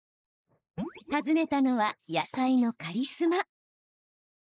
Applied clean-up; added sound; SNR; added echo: neural mask model Resemble Enhance denoiser.